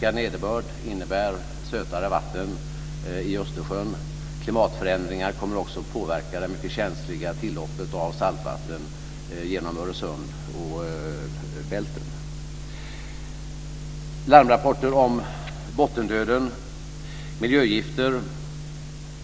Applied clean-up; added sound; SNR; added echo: none; none; none; none.